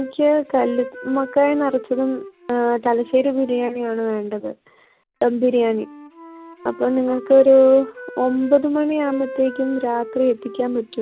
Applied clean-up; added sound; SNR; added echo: none; Wind instrument, woodwind instrument; 17 dB; none.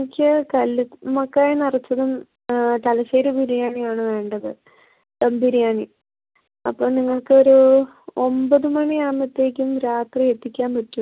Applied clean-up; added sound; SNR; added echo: none; none; none; none.